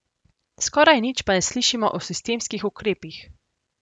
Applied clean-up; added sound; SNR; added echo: none; none; none; none.